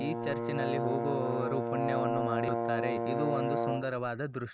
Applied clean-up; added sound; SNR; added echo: none; Brass instrument; -2 dB; none.